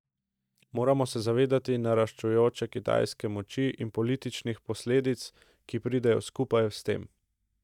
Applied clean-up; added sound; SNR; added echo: neural mask model DeepFilterNet 3.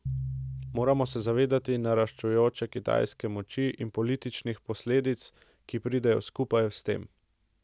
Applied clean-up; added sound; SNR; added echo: none; Piano; 12 dB; none.